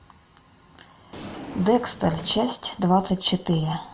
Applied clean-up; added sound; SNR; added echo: none; Drawer open or close; 15 dB; reverberation time 0.5 s.